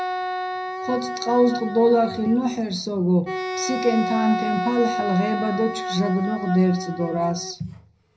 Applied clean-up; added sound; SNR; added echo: none; Wind instrument, woodwind instrument; 6 dB; reverberation time 0.5 s.